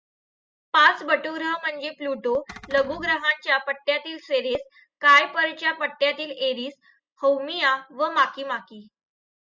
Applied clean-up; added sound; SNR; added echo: classical method spectral subtraction.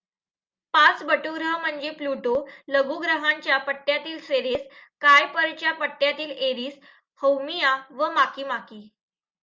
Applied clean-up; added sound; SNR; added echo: none; none; none; none.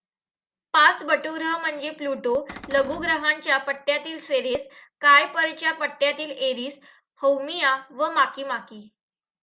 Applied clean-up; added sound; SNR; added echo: none; Cupboard open or close; 16 dB; none.